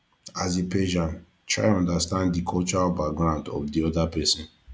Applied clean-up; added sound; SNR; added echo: none; none; none; none.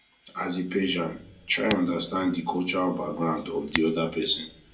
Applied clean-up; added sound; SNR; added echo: none; Scissors; 12 dB; reverberation time 0.2 s.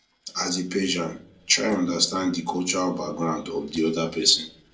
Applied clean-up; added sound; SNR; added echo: neural separator model SepFormer DNS4.